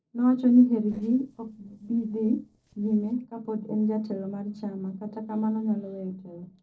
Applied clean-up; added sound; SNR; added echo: neural separator model SepFormer DNS4.